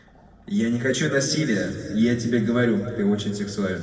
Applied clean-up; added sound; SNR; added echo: none; none; none; reverberation time 2.7 s.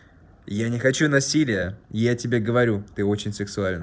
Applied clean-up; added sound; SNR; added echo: none; none; none; none.